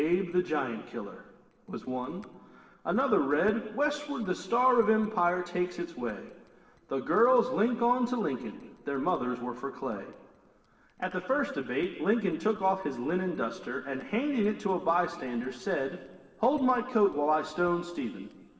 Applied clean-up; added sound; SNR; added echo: neural separator model SepFormer DNS4.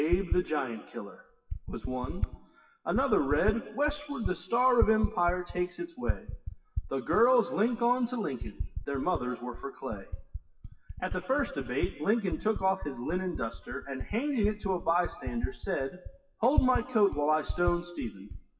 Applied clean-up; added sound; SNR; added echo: classical method WPE with log-MMSE.